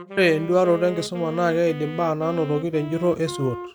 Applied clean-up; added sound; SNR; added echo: none; Wind instrument, woodwind instrument; 13 dB; none.